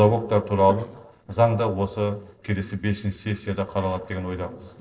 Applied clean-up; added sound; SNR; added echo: neural separator model SepFormer DNS4.